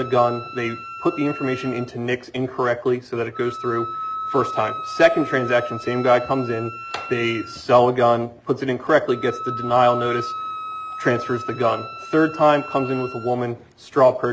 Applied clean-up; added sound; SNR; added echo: none; Wind instrument, woodwind instrument; 11 dB; none.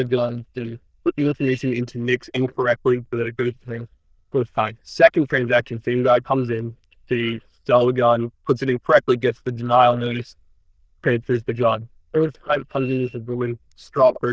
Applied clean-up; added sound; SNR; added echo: neural diffusion model UNIVERSE++.